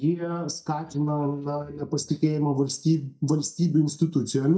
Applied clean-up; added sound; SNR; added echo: neural mask model DeepFilterNet 3.